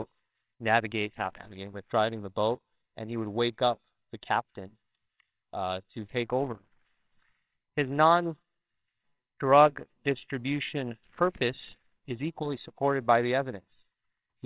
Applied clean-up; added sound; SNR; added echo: neural separator model SepFormer WHAMR!.